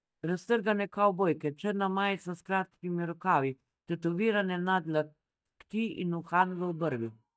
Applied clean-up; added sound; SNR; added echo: neural mask model DeepFilterNet 3.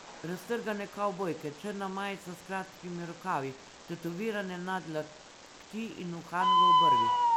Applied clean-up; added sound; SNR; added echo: none; Bird; -5 dB; none.